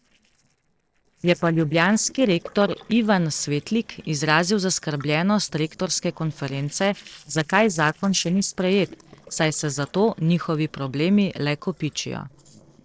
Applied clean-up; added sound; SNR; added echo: neural separator model SepFormer DNS4.